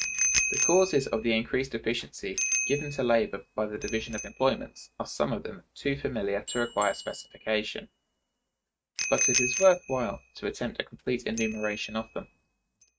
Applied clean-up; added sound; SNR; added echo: neural mask model RNNoise.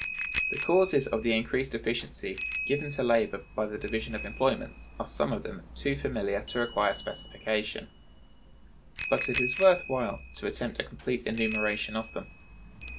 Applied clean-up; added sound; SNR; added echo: none; Bicycle bell; 4 dB; none.